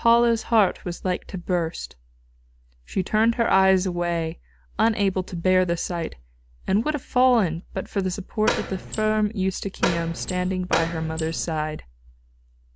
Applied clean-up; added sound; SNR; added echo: none; Door; 5 dB; none.